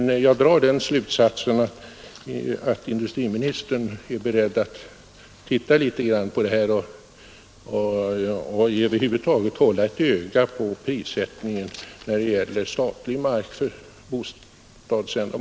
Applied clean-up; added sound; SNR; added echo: none; none; none; none.